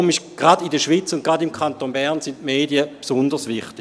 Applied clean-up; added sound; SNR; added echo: none; none; none; none.